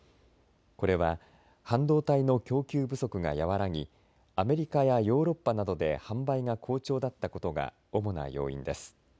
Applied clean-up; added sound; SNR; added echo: none; none; none; none.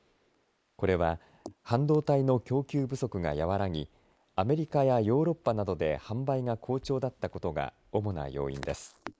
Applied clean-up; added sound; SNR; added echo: neural mask model Resemble Enhance denoiser.